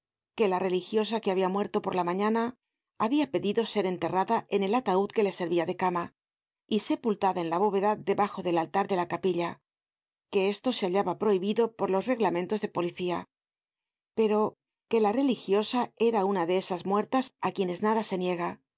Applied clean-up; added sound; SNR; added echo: none; none; none; none.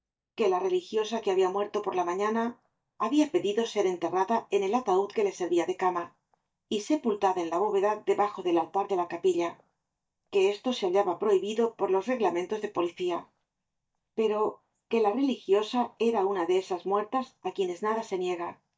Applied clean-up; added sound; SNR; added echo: neural mask model DeepFilterNet 3.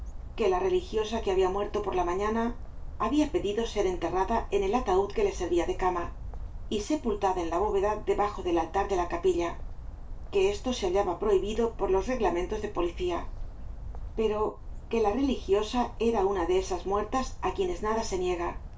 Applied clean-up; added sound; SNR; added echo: none; Bird; 9 dB; reverberation time 0.3 s.